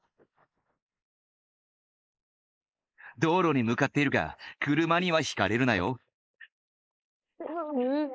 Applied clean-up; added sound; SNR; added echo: neural mask model Resemble Enhance denoiser.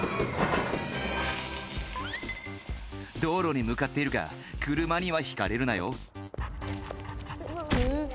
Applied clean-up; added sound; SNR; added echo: none; Water tap, faucet; 10 dB; none.